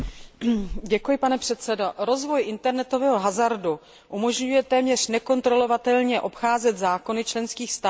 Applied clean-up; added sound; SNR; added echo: none; none; none; none.